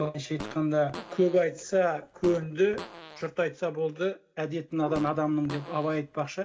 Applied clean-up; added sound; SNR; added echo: none; Fart; 16 dB; reverberation time 0.2 s.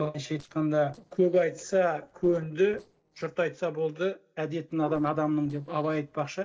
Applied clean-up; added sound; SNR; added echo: neural separator model SepFormer DNS4.